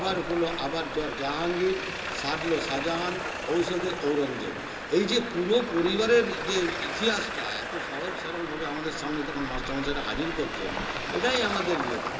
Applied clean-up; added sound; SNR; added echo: none; Traffic noise, roadway noise; 5 dB; reverberation time 0.2 s.